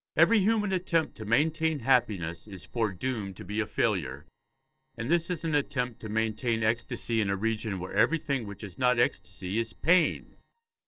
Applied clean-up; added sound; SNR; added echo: neural separator model SepFormer DNS4.